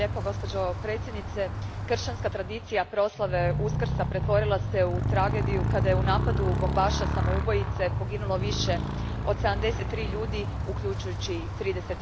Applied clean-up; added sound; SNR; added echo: none; Motorcycle; -1 dB; none.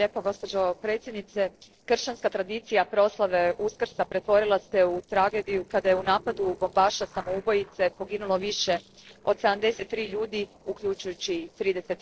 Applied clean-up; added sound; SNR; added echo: neural separator model SepFormer DNS4.